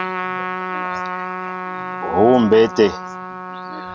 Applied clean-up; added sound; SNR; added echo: none; Trumpet; 7 dB; none.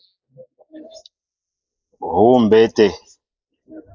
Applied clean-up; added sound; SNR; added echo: neural mask model Resemble Enhance denoiser.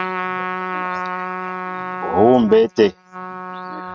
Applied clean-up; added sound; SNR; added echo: neural mask model RNNoise.